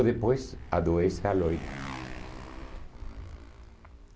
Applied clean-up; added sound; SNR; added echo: none; Motorcycle; 11 dB; none.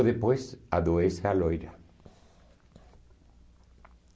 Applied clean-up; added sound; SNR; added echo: none; none; none; none.